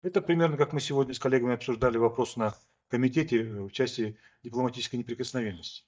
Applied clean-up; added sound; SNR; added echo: neural mask model DeepFilterNet 3.